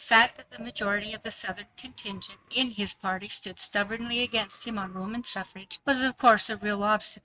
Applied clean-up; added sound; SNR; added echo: neural mask model RNNoise.